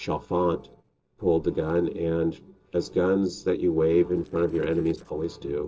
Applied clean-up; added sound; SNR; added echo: neural separator model SepFormer DNS4.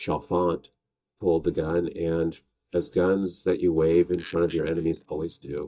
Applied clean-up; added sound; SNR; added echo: neural mask model DeepFilterNet 3.